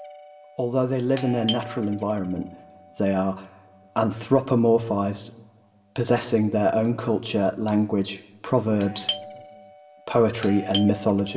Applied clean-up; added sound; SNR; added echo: none; Doorbell; 15 dB; reverberation time 0.7 s.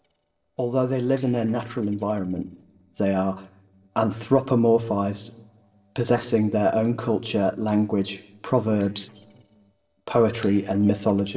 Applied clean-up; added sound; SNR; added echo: neural separator model SepFormer DNS4.